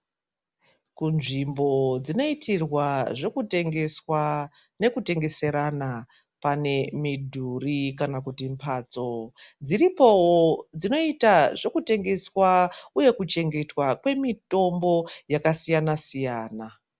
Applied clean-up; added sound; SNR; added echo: none; none; none; none.